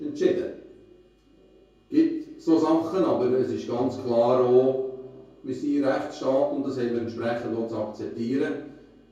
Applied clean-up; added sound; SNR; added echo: none; none; none; reverberation time 0.6 s.